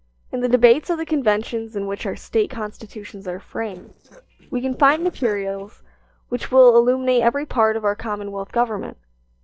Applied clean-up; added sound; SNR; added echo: neural separator model SepFormer DNS4.